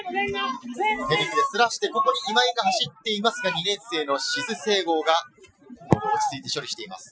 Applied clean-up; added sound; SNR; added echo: classical method Wiener filter.